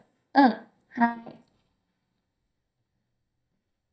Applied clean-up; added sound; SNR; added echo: neural mask model DeepFilterNet 3.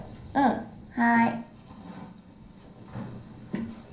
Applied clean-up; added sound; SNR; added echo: none; Thunder; 20 dB; reverberation time 0.6 s.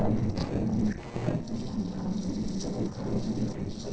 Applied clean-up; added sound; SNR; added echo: neural separator model SepFormer DNS4.